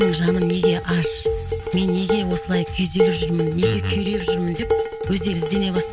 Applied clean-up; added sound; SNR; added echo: none; Dishes, pots, and pans; 1 dB; none.